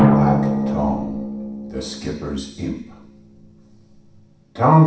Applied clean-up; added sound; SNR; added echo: none; Drum; 0 dB; reverberation time 0.7 s.